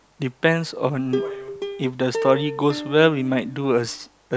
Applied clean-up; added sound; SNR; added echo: none; Plucked string instrument; 9 dB; none.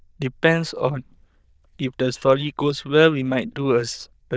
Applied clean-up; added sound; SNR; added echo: neural diffusion model UNIVERSE++.